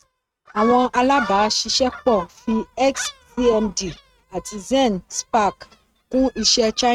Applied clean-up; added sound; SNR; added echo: neural mask model RNNoise.